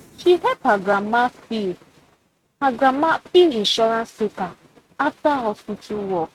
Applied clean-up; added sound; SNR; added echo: neural mask model RNNoise.